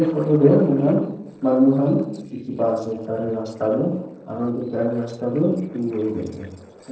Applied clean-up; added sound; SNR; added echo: neural separator model SepFormer DNS4.